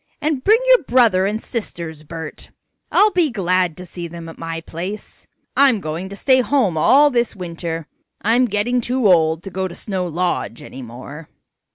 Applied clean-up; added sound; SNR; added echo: none; none; none; none.